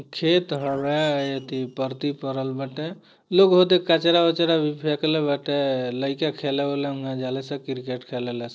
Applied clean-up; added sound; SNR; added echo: neural separator model SepFormer DNS4.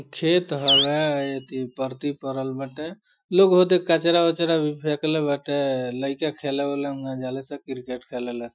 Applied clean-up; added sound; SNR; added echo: classical method Wiener filter.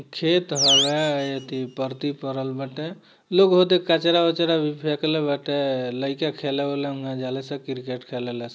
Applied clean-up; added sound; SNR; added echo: none; Animal; 4 dB; none.